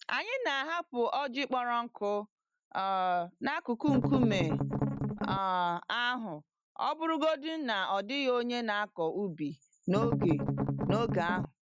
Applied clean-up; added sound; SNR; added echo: none; Strum; -1 dB; none.